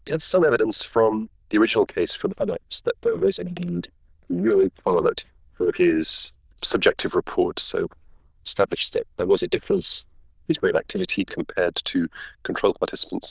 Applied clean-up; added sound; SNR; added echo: neural diffusion model UNIVERSE++.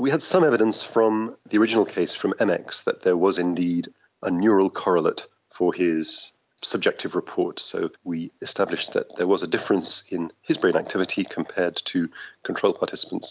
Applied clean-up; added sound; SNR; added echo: none; none; none; none.